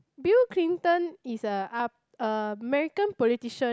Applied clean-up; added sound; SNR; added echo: none; none; none; none.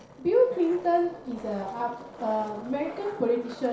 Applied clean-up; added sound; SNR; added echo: none; Skateboard; 17 dB; reverberation time 0.6 s.